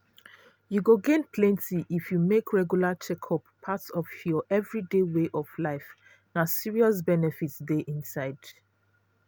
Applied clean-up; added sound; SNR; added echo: none; none; none; none.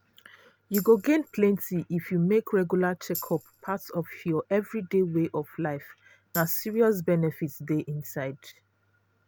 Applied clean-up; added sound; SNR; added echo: none; Tambourine; 16 dB; none.